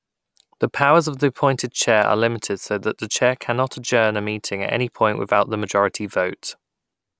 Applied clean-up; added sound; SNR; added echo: none; none; none; none.